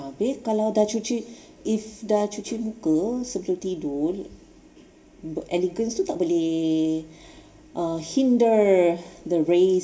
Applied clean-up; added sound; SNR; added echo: none; none; none; reverberation time 0.8 s.